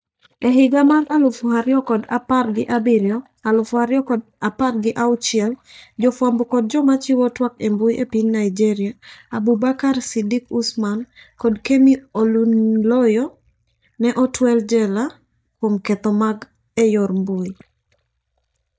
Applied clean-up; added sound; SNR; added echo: neural mask model DeepFilterNet 3.